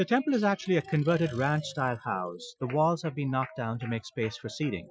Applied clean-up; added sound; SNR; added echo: classical method Wiener filter.